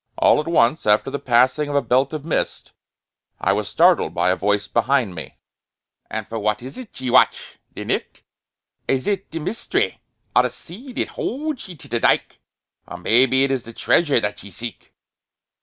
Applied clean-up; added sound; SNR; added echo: none; none; none; none.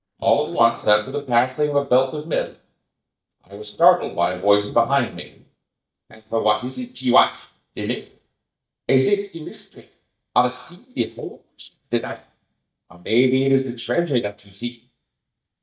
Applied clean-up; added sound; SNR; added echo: neural mask model DeepFilterNet 3.